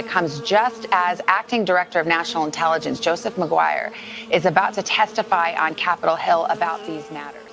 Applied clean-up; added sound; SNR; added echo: none; Buzz; 18 dB; none.